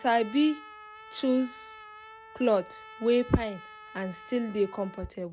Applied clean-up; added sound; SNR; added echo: none; Trumpet; 18 dB; none.